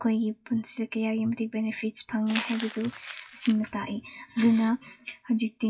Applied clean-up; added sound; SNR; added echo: classical method WPE with log-MMSE.